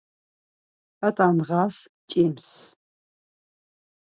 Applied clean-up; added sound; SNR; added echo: none; none; none; none.